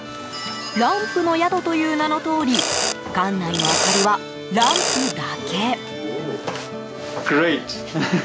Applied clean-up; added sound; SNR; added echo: none; Mechanisms; 2 dB; none.